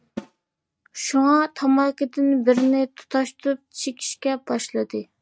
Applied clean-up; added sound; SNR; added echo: neural mask model RNNoise.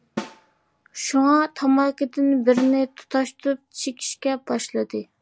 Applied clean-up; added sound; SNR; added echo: none; Snare drum; 17 dB; none.